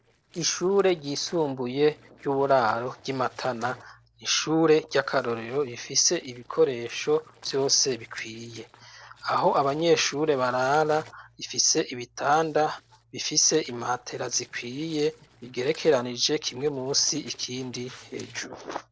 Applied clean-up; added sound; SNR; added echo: neural separator model SepFormer DNS4.